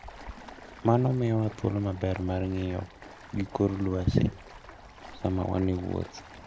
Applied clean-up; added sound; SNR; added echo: none; Stream; 17 dB; none.